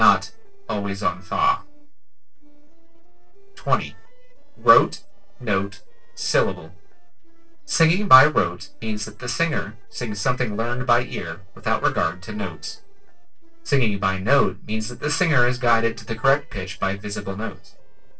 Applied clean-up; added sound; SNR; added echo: neural separator model SepFormer DNS4.